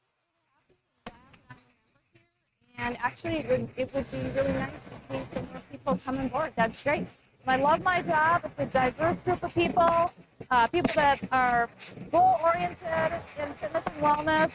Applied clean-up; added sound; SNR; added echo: neural mask model RNNoise.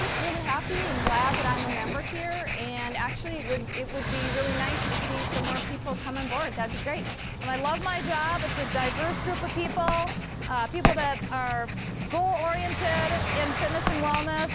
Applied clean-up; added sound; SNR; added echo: none; Writing + Explosion; 2 dB; none.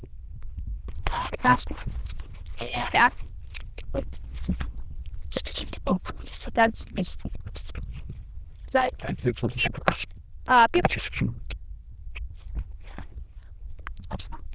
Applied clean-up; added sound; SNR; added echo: neural diffusion model UNIVERSE++.